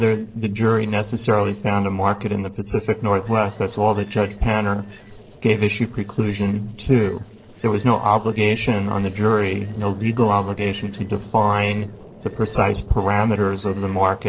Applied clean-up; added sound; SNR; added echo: neural separator model SepFormer DNS4.